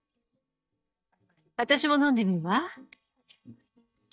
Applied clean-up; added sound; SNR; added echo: neural mask model DeepFilterNet 3.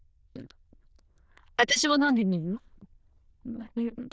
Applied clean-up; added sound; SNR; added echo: neural diffusion model UNIVERSE++.